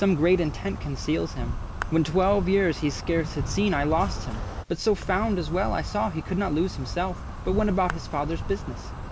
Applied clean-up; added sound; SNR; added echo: none; Insect; 7 dB; none.